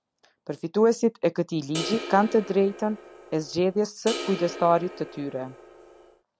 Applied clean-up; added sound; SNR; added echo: none; Crash cymbal; 12 dB; none.